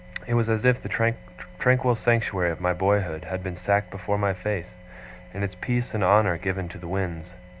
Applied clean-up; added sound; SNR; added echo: none; none; none; none.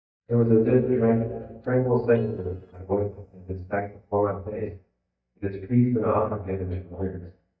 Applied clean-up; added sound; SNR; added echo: neural mask model DeepFilterNet 3.